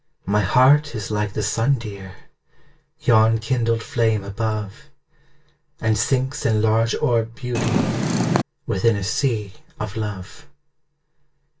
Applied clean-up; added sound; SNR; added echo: none; Purr; -2 dB; reverberation time 0.1 s.